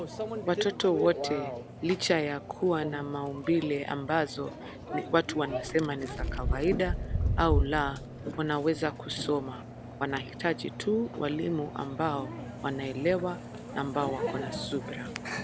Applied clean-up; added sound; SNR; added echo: none; Microwave oven; 5 dB; none.